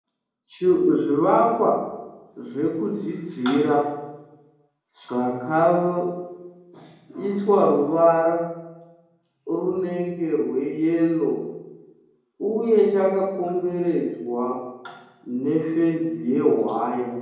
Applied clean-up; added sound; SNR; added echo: none; none; none; reverberation time 0.9 s.